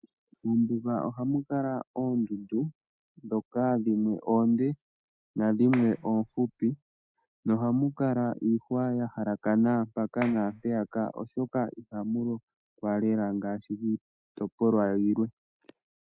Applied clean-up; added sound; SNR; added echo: neural mask model RNNoise.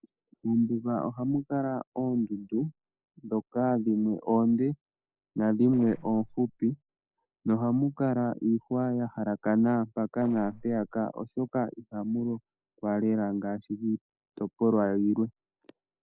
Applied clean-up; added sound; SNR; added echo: neural separator model SepFormer DNS4.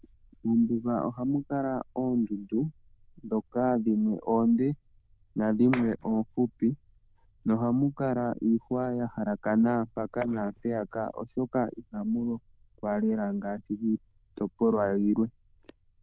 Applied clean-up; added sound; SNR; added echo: neural diffusion model UNIVERSE++.